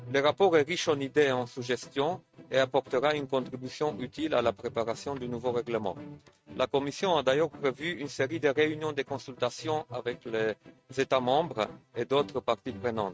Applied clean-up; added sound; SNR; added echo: neural mask model RNNoise.